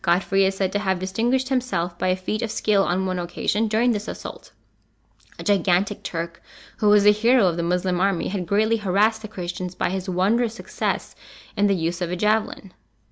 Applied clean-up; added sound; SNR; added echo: none; none; none; none.